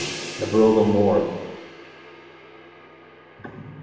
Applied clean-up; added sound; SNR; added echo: none; Crash cymbal; 14 dB; reverberation time 1.0 s.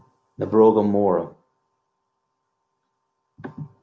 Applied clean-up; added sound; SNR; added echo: none; none; none; none.